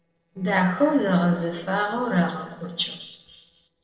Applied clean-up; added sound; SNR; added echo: neural separator model SepFormer DNS4.